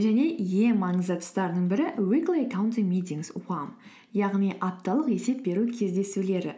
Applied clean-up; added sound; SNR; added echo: none; none; none; none.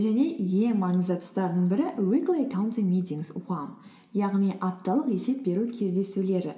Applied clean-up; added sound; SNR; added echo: none; none; none; reverberation time 2.7 s.